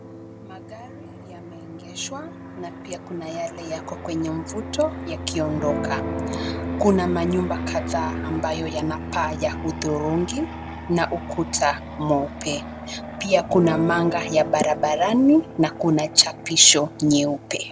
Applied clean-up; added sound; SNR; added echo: none; Fixed-wing aircraft, airplane + Guitar; 8 dB; none.